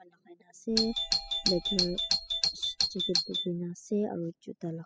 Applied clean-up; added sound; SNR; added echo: classical method spectral subtraction.